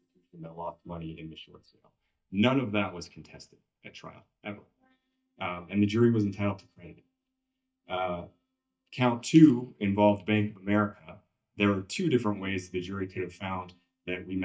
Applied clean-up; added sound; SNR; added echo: neural mask model DeepFilterNet 3.